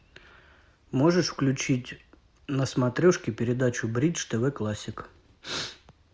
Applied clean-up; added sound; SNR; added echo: none; none; none; none.